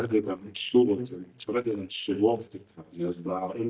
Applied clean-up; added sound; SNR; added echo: neural mask model DeepFilterNet 3.